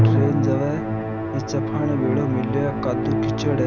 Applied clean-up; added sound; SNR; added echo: none; Musical instrument; -3 dB; none.